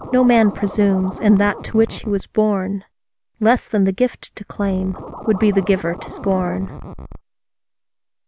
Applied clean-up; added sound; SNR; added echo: none; Scratching (performance technique); 15 dB; none.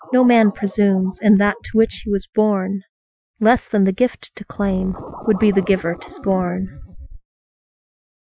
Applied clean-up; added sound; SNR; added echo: classical method Wiener filter.